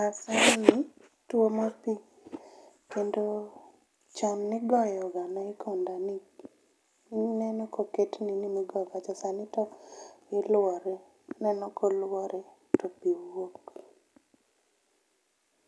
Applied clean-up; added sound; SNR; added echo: none; Bark; 20 dB; none.